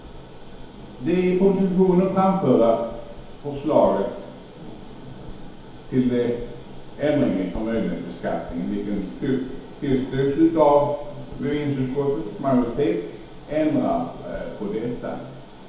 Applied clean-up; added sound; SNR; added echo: none; Writing; 16 dB; reverberation time 2.2 s.